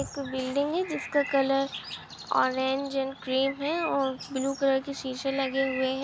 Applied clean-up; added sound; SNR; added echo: none; Bird; 13 dB; none.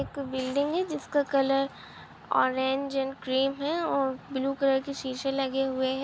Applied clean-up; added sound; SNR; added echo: none; none; none; none.